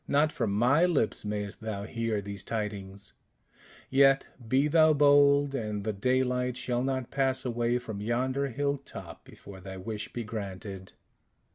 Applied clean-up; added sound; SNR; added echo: none; none; none; none.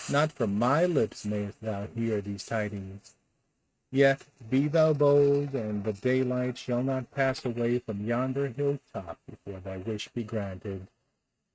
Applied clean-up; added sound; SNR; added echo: neural mask model RNNoise.